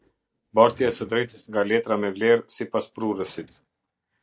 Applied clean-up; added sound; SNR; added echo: neural mask model DeepFilterNet 3.